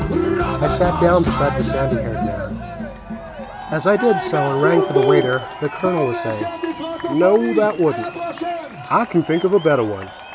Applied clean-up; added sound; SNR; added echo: none; Cheering; 3 dB; none.